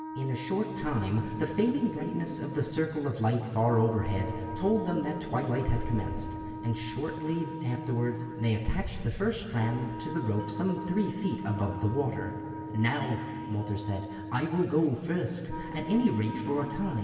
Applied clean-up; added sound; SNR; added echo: none; Wind instrument, woodwind instrument; 10 dB; reverberation time 2.6 s.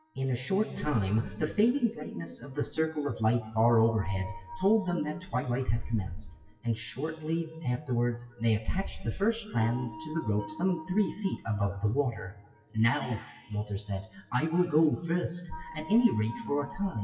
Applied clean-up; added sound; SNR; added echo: classical method WPE with log-MMSE.